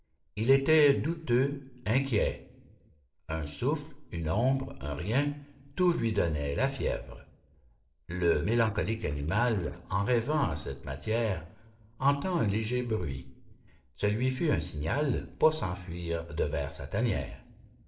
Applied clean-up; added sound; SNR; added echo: neural separator model SepFormer DNS4.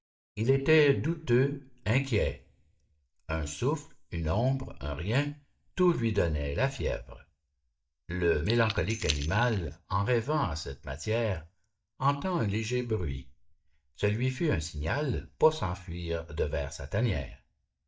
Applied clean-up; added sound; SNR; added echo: neural mask model DeepFilterNet 3.